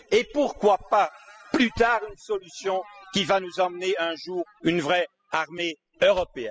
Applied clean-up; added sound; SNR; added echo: classical method spectral subtraction.